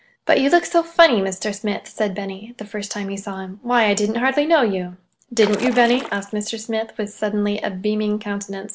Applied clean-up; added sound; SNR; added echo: none; Splash, splatter; 12 dB; none.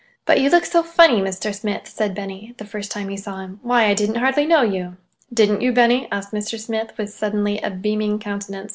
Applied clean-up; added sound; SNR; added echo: none; none; none; none.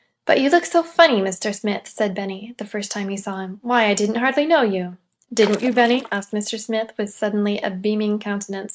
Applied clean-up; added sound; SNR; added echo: neural mask model RNNoise.